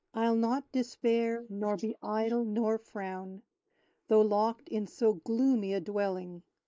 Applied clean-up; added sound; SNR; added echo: neural mask model Resemble Enhance denoiser.